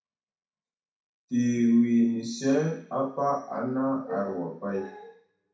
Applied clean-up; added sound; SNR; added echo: none; none; none; reverberation time 0.6 s.